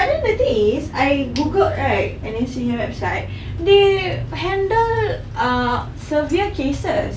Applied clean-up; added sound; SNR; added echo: none; none; none; none.